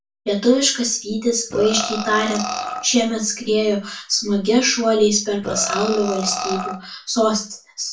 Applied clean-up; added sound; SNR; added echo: none; Burping, eructation; 7 dB; reverberation time 0.3 s.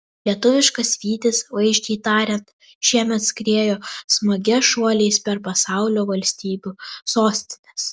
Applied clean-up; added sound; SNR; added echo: none; none; none; none.